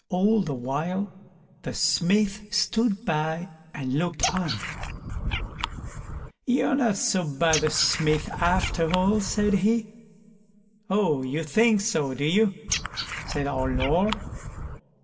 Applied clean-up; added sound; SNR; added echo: none; Frog; 5 dB; reverberation time 1.1 s.